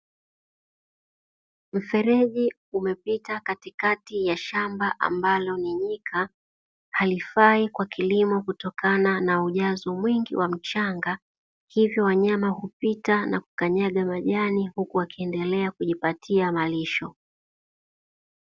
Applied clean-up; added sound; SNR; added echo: none; none; none; none.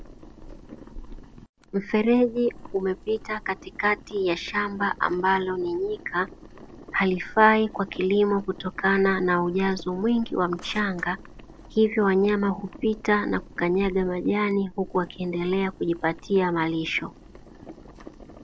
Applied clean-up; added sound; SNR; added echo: none; Boiling; 18 dB; none.